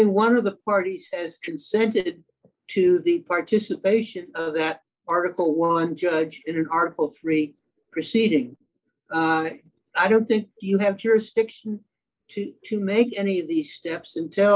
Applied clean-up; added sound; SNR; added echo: neural mask model Resemble Enhance denoiser.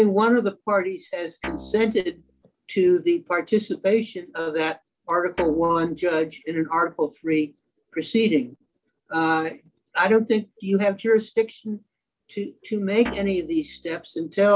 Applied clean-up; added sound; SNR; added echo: none; Guitar; 15 dB; none.